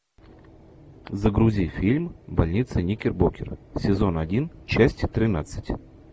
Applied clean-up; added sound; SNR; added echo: none; none; none; none.